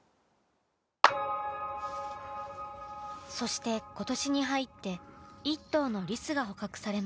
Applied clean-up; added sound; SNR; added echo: none; Clapping; -3 dB; none.